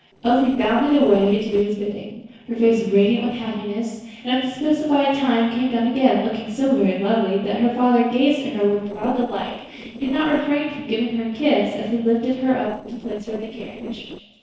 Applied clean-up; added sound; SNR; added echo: neural separator model SepFormer DNS4.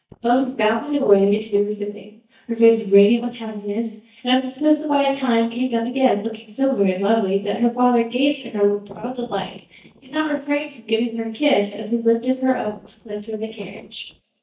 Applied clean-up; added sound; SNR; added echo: neural mask model DeepFilterNet 3.